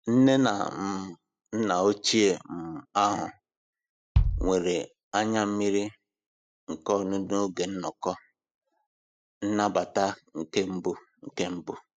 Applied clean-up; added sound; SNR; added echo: classical method spectral subtraction.